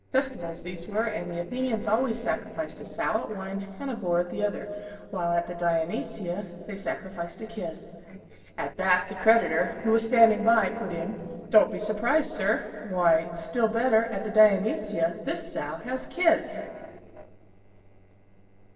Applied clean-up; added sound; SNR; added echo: neural separator model SepFormer DNS4.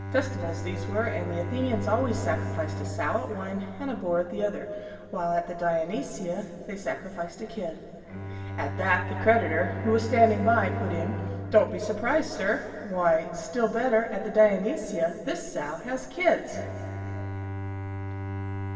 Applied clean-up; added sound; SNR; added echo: none; Bowed string instrument; 8 dB; reverberation time 2.8 s.